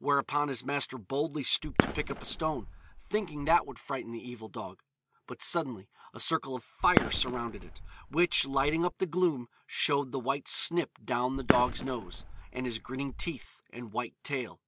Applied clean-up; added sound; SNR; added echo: none; Fireworks; 3 dB; none.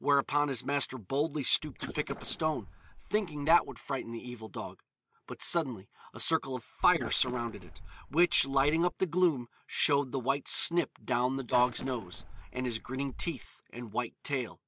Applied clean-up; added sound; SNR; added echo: neural mask model Resemble Enhance denoiser.